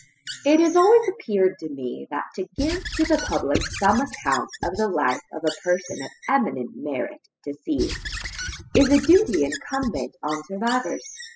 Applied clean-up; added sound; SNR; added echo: classical method spectral subtraction.